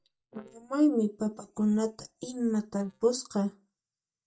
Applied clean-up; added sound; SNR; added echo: neural mask model DeepFilterNet 3.